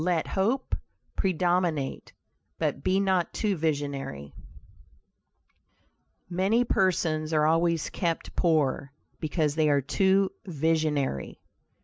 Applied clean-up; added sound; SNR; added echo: none; none; none; none.